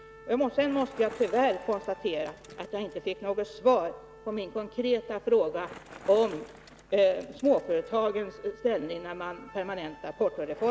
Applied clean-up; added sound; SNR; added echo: none; Wind instrument, woodwind instrument + Bicycle; 20 dB; none.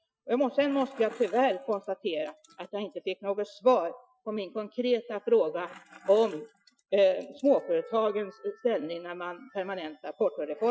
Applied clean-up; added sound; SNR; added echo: classical method Wiener filter.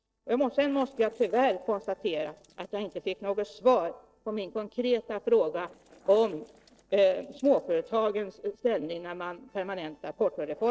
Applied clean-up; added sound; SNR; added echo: neural separator model SepFormer DNS4.